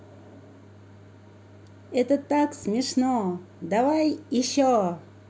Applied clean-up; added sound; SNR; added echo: none; none; none; none.